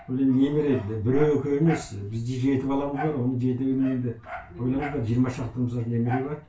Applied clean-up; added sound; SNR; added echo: none; Dog; 16 dB; reverberation time 0.2 s.